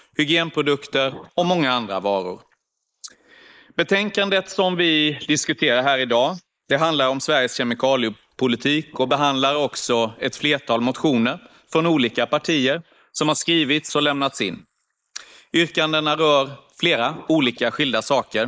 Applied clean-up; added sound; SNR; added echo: neural mask model Resemble Enhance denoiser.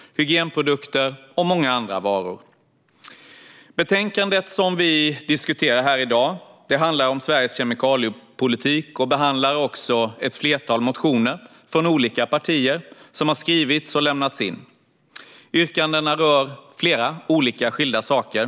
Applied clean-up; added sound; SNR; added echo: none; none; none; none.